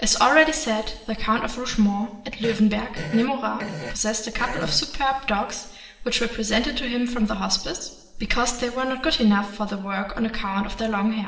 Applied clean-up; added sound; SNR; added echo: none; Fart; 13 dB; reverberation time 1.1 s.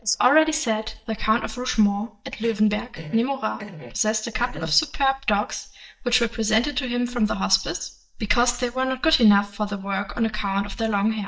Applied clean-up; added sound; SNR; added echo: neural mask model DeepFilterNet 3.